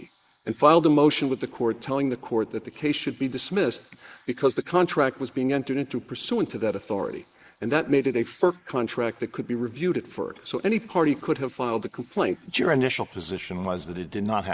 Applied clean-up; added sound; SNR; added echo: neural mask model Resemble Enhance denoiser.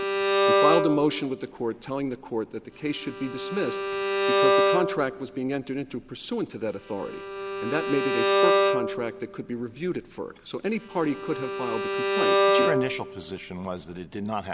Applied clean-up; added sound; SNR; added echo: none; Bowed string instrument; -3 dB; none.